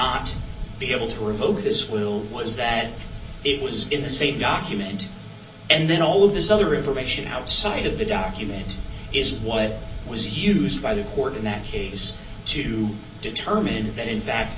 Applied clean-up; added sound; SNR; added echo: none; Camera; 12 dB; reverberation time 0.4 s.